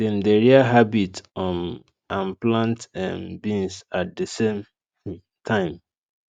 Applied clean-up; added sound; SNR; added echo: none; none; none; none.